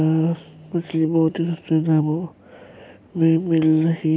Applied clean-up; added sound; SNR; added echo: none; none; none; none.